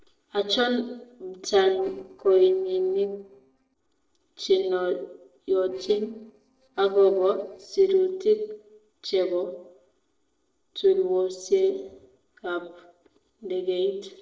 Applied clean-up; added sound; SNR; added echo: neural separator model SepFormer DNS4.